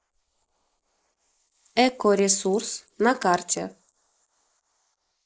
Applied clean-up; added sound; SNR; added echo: neural mask model Resemble Enhance denoiser.